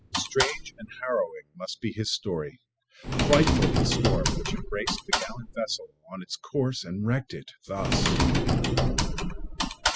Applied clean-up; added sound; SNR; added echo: classical method spectral subtraction.